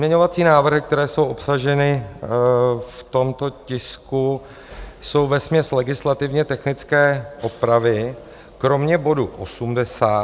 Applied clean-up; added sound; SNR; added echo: none; none; none; none.